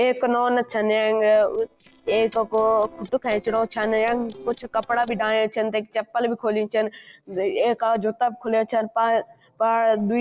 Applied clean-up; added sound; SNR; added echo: neural separator model SepFormer DNS4.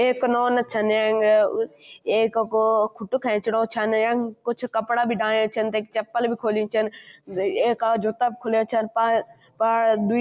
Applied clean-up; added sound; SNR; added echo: none; none; none; none.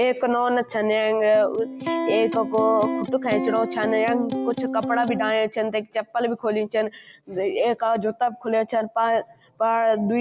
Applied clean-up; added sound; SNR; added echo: none; Electric guitar; 5 dB; none.